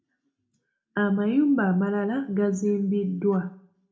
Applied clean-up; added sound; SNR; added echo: none; none; none; reverberation time 0.4 s.